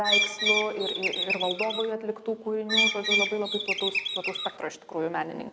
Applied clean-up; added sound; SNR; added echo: none; Bird; -3 dB; none.